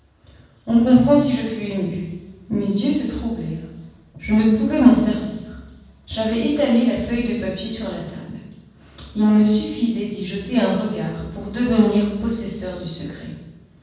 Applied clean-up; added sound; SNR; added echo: none; none; none; reverberation time 1.2 s.